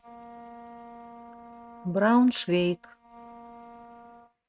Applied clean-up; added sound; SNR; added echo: neural mask model RNNoise.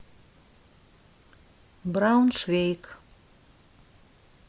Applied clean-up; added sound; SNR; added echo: none; none; none; none.